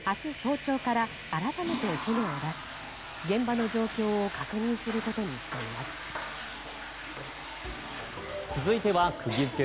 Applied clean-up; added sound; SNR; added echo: none; Toilet flush / Water; 8 dB; none.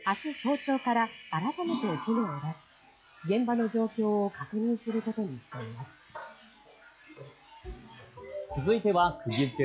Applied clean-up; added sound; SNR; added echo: classical method log-MMSE.